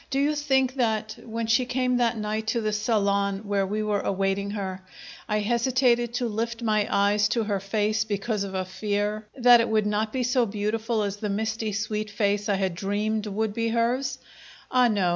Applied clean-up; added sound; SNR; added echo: none; none; none; none.